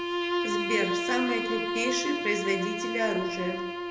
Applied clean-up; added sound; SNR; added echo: none; Bowed string instrument; -1 dB; reverberation time 0.6 s.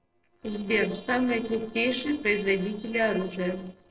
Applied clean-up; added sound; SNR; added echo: neural separator model SepFormer DNS4.